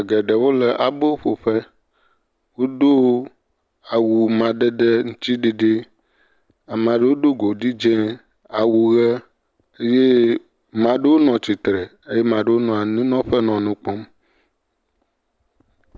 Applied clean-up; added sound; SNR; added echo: none; none; none; none.